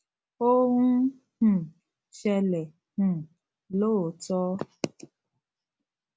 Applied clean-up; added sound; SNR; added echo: none; none; none; none.